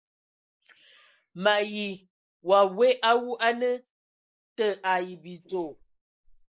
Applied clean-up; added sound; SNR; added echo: neural mask model Resemble Enhance denoiser.